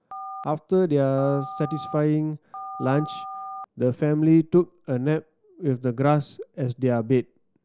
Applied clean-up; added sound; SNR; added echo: none; Telephone; 13 dB; none.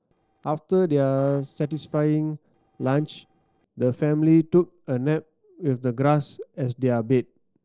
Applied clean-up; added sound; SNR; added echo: neural separator model SepFormer DNS4.